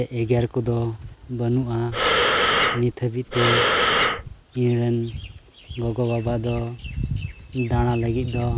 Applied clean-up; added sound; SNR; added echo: none; Breathing; -4 dB; none.